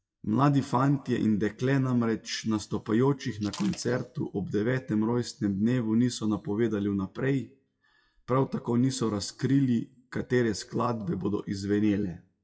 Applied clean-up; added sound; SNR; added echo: classical method WPE with log-MMSE.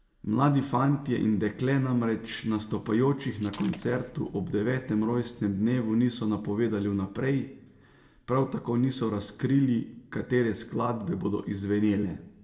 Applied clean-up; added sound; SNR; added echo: none; Shatter; 19 dB; reverberation time 0.7 s.